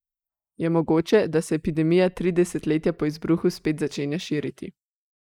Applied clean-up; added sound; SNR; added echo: neural mask model Resemble Enhance denoiser.